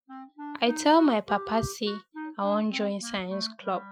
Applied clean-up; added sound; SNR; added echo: classical method Wiener filter.